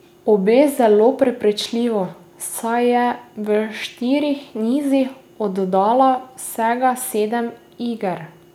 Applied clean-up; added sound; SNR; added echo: none; none; none; none.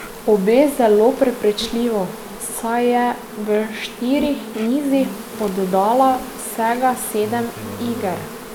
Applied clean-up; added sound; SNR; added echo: none; Insect; 13 dB; none.